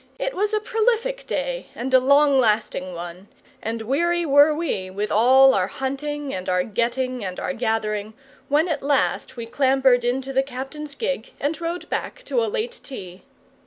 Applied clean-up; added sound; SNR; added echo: none; none; none; none.